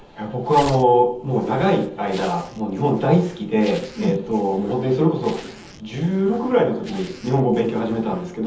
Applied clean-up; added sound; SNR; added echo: none; Zipper (clothing); 19 dB; reverberation time 0.7 s.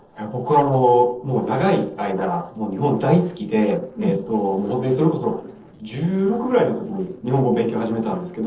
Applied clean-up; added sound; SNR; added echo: neural separator model SepFormer DNS4.